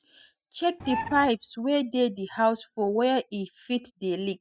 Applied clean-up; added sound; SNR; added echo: classical method spectral subtraction.